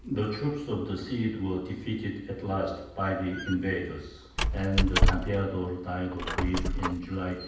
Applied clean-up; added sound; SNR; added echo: none; Squeak; 1 dB; reverberation time 0.9 s.